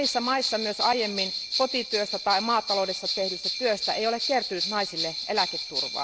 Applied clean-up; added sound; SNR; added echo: none; Bell; 3 dB; none.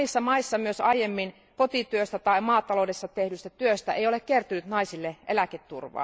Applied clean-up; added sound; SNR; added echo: none; none; none; none.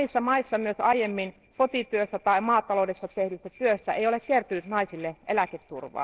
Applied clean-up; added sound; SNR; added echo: neural separator model SepFormer DNS4.